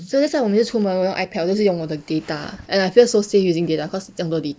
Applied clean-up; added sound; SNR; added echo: neural mask model Resemble Enhance denoiser.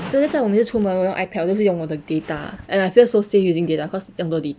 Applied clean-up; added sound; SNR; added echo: none; none; none; none.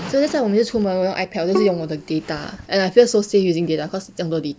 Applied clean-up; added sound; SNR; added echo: none; Bowed string instrument; 12 dB; none.